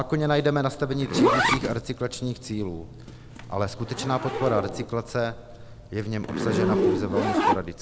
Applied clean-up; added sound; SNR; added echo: none; Zipper (clothing); 0 dB; none.